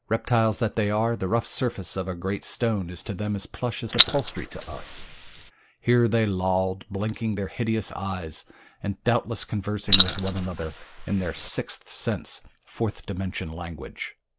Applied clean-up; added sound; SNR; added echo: neural mask model Resemble Enhance denoiser.